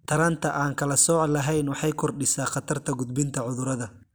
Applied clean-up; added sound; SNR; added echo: none; none; none; none.